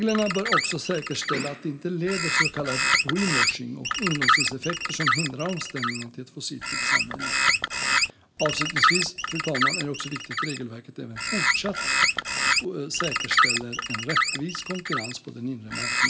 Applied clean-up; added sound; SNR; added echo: none; Bird; -5 dB; reverberation time 1.1 s.